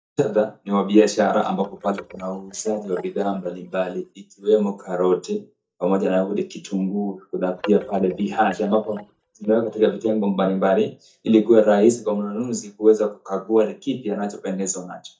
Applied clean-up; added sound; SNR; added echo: neural mask model DeepFilterNet 3.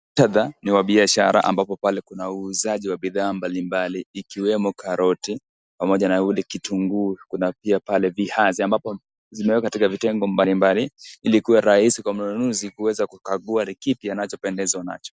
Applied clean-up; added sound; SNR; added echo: none; none; none; none.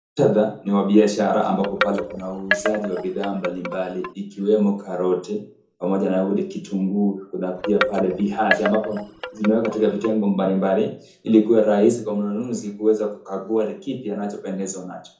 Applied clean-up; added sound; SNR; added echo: none; Wind chime; 6 dB; reverberation time 0.6 s.